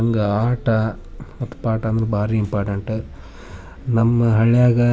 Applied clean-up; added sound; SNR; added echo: none; none; none; none.